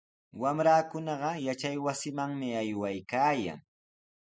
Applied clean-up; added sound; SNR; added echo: none; none; none; none.